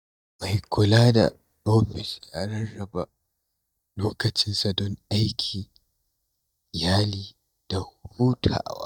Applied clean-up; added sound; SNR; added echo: neural mask model DeepFilterNet 3.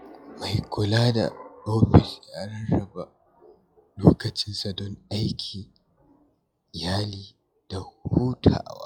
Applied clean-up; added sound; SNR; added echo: classical method log-MMSE.